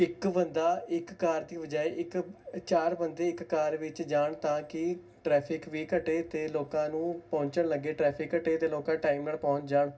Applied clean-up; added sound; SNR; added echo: none; none; none; reverberation time 0.4 s.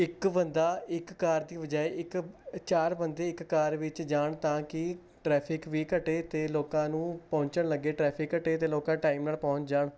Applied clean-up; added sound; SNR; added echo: none; none; none; none.